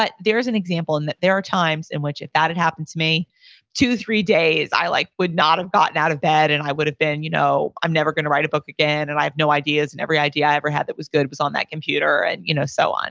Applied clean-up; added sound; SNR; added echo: none; none; none; none.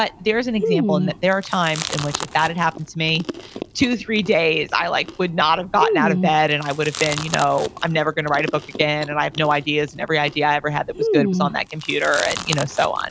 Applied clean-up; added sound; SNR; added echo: none; Chewing, mastication; 7 dB; none.